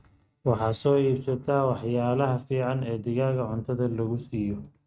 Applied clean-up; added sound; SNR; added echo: neural mask model RNNoise.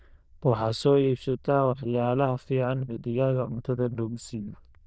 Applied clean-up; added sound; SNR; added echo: neural diffusion model UNIVERSE++.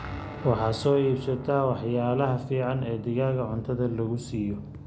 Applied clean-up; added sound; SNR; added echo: none; Guitar; 15 dB; none.